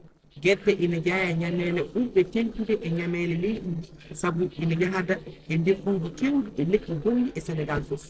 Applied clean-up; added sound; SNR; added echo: neural separator model SepFormer DNS4.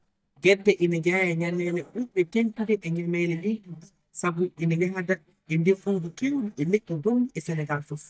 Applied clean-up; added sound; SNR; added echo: neural mask model DeepFilterNet 3.